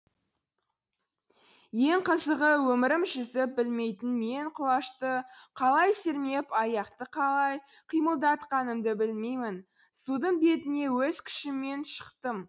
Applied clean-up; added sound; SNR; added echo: none; none; none; none.